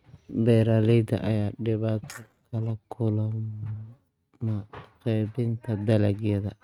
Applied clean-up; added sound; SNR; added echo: neural mask model RNNoise.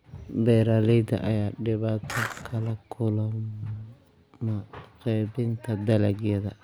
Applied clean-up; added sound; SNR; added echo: none; Skateboard; 8 dB; none.